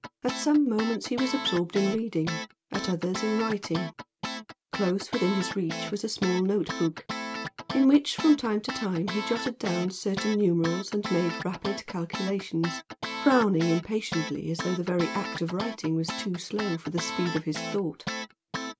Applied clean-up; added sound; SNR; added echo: none; Guitar; 8 dB; none.